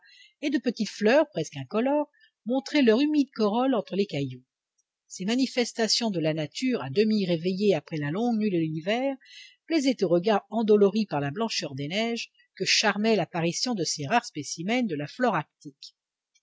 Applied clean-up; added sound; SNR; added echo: none; none; none; none.